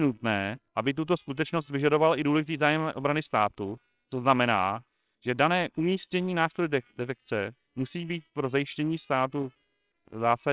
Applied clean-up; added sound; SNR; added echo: neural separator model SepFormer WHAMR!.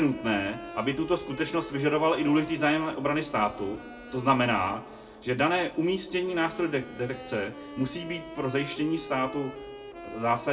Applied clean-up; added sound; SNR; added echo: none; Wind instrument, woodwind instrument; 15 dB; reverberation time 0.2 s.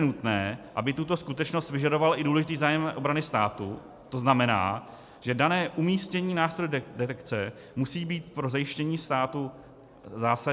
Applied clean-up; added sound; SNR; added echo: none; none; none; none.